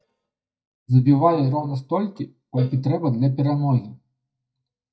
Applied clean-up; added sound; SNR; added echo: neural mask model DeepFilterNet 3.